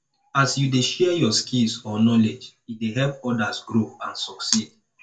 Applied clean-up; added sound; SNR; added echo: none; none; none; reverberation time 0.2 s.